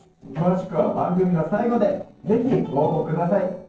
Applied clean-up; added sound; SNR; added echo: neural separator model SepFormer DNS4.